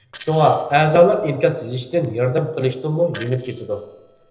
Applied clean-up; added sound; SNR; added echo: neural separator model SepFormer DNS4.